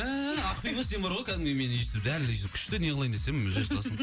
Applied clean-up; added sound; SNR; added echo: none; none; none; none.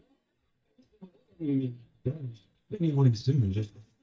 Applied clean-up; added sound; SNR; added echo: neural mask model DeepFilterNet 3.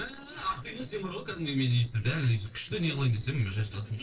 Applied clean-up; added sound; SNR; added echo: neural separator model SepFormer DNS4.